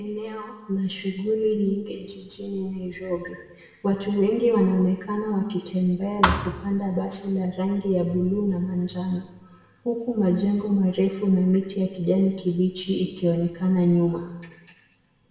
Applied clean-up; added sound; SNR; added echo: none; Thump, thud; 2 dB; reverberation time 1.1 s.